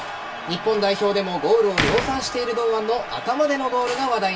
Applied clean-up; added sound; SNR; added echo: none; Slam; 11 dB; reverberation time 0.2 s.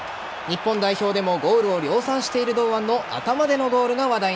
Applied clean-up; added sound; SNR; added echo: none; none; none; none.